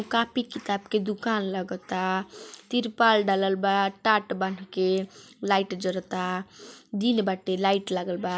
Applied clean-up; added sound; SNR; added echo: none; none; none; none.